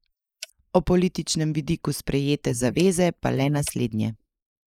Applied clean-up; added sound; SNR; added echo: neural mask model Resemble Enhance denoiser.